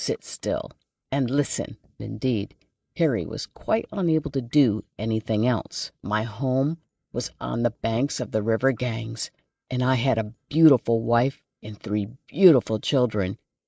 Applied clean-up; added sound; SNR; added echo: neural mask model Resemble Enhance denoiser.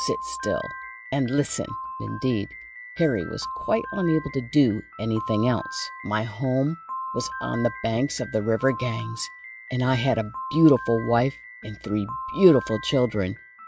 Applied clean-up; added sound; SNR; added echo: classical method log-MMSE.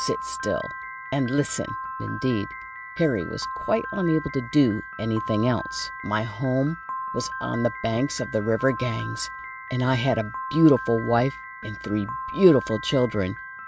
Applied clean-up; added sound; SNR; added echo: none; Piano; 10 dB; none.